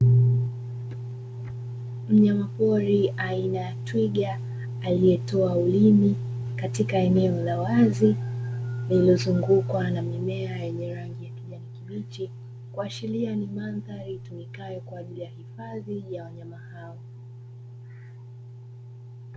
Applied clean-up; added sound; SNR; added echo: none; none; none; none.